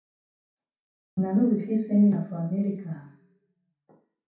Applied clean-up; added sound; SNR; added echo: none; none; none; reverberation time 0.7 s.